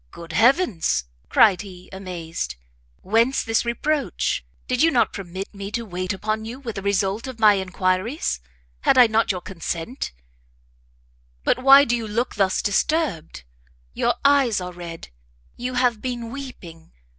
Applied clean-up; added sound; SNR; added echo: none; none; none; none.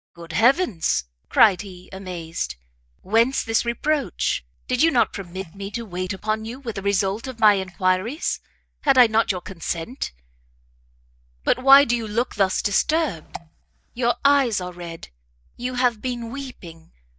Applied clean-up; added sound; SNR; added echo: neural mask model DeepFilterNet 3.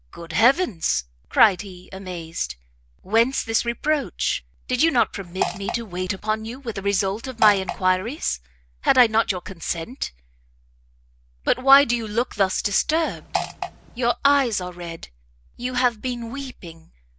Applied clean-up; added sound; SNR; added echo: none; Fart; 6 dB; none.